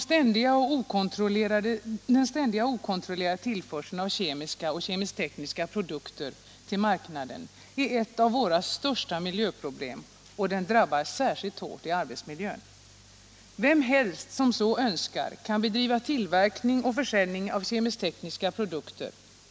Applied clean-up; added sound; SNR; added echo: none; none; none; none.